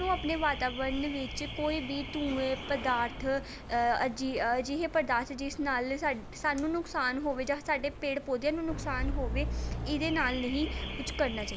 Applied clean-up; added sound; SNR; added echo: none; Alarm / Car; 7 dB; none.